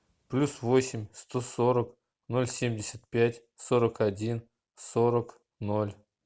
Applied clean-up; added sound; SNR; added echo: none; none; none; none.